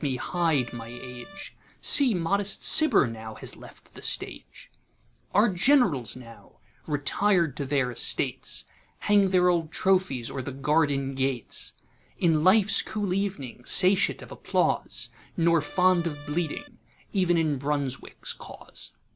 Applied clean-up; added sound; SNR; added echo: none; Accordion; 16 dB; none.